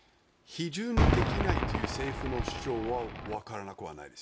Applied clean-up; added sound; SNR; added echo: none; Cheering / Fireworks; -5 dB; none.